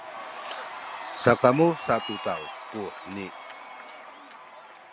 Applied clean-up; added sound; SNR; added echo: none; Cheering; 11 dB; none.